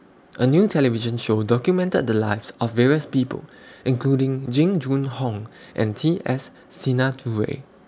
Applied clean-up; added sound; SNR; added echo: none; none; none; none.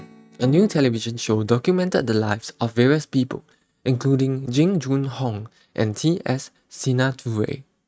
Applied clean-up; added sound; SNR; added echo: neural mask model RNNoise.